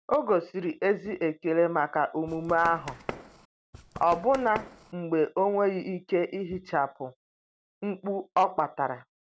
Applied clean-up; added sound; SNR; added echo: none; Run; 13 dB; none.